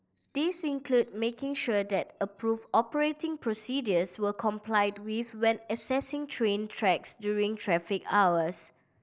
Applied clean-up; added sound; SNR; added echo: neural separator model SepFormer DNS4.